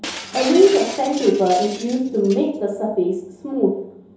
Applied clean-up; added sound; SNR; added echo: none; Shatter; 14 dB; reverberation time 2.8 s.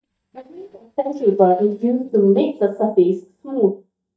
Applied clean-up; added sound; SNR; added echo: neural mask model DeepFilterNet 3.